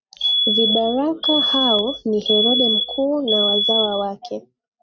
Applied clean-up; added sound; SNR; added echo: neural mask model RNNoise.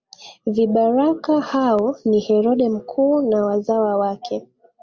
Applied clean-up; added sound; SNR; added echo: none; none; none; none.